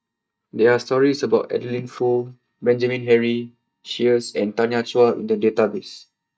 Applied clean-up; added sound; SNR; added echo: neural mask model DeepFilterNet 3.